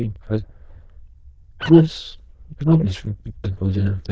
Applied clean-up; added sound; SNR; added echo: neural diffusion model UNIVERSE++.